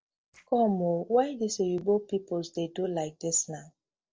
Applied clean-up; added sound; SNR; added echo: neural separator model SepFormer DNS4.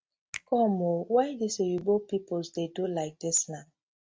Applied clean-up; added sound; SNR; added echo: neural mask model RNNoise.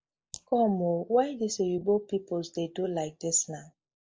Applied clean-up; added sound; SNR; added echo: neural mask model Resemble Enhance denoiser.